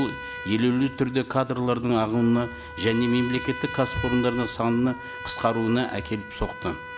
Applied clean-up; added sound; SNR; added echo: none; Trumpet; 12 dB; none.